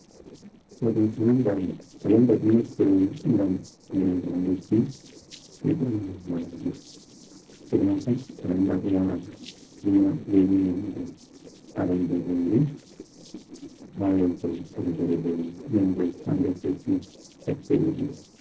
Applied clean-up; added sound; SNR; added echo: neural separator model SepFormer DNS4.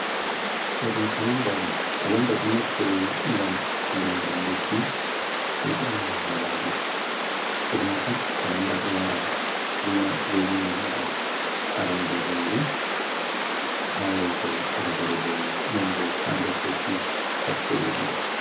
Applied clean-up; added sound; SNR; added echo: none; Water; -3 dB; reverberation time 0.4 s.